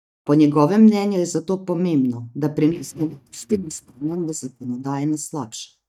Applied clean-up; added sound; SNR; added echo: neural mask model DeepFilterNet 3.